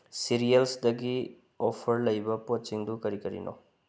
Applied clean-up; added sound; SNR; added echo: none; none; none; none.